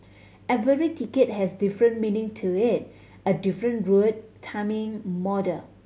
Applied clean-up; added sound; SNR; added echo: none; none; none; none.